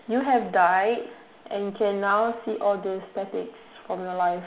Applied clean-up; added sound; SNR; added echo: none; none; none; none.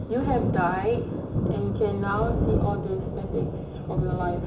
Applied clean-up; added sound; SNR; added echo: none; Thunder; -1 dB; reverberation time 0.2 s.